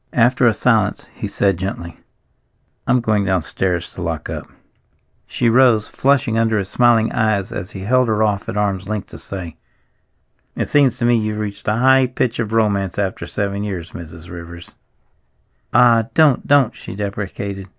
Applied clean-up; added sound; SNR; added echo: none; none; none; none.